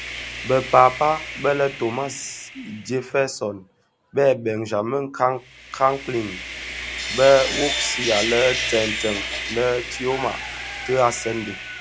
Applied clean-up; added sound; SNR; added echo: none; Sawing; 8 dB; none.